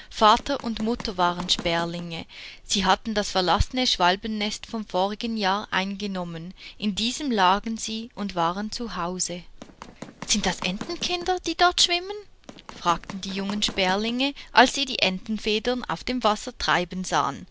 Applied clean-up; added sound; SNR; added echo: none; Run; 15 dB; none.